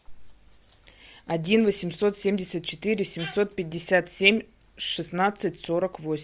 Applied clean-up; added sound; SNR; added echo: none; none; none; none.